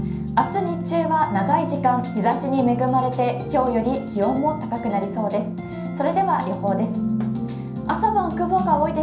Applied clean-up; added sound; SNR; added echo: none; Thump, thud; 20 dB; reverberation time 0.6 s.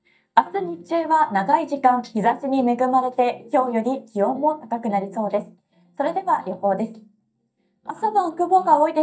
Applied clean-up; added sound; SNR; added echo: neural mask model DeepFilterNet 3.